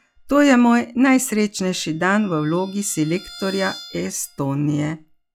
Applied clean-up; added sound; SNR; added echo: classical method log-MMSE.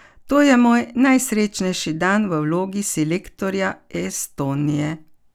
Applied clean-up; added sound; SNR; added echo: none; none; none; none.